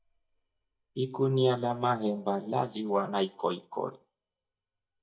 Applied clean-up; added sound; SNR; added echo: neural mask model DeepFilterNet 3.